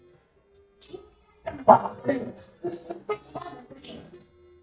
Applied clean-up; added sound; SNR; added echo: neural mask model DeepFilterNet 3.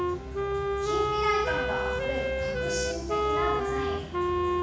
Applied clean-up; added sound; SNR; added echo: none; Wind instrument, woodwind instrument; -5 dB; reverberation time 1.1 s.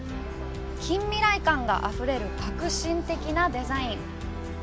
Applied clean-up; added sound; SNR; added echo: none; none; none; none.